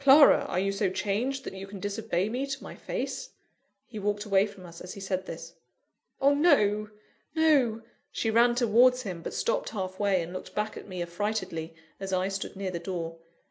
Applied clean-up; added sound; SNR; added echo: none; none; none; none.